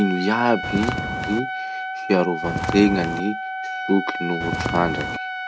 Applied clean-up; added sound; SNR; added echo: none; Trumpet + Walk, footsteps; 4 dB; none.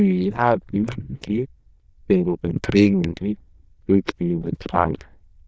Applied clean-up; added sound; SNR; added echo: neural diffusion model UNIVERSE++.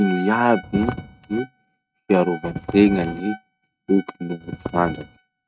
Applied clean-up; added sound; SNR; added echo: neural mask model RNNoise.